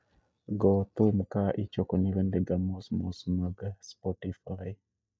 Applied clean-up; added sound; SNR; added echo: neural mask model DeepFilterNet 3.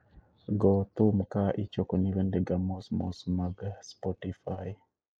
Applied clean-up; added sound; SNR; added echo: neural mask model Resemble Enhance denoiser.